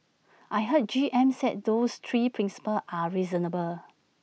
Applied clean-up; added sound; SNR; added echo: none; none; none; none.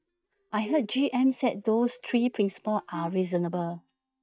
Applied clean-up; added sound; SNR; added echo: neural mask model DeepFilterNet 3.